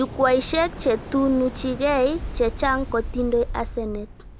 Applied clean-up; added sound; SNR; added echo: none; Waves, surf; 10 dB; none.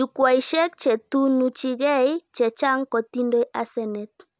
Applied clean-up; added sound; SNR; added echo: none; none; none; none.